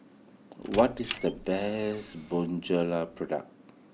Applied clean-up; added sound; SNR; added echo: none; Squeak; 15 dB; none.